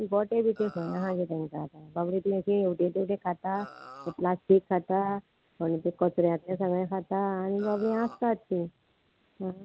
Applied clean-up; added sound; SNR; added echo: none; Burping, eructation; 18 dB; none.